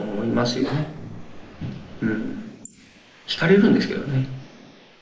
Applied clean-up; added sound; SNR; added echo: neural mask model Resemble Enhance denoiser.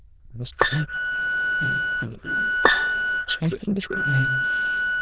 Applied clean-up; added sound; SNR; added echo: neural diffusion model UNIVERSE++.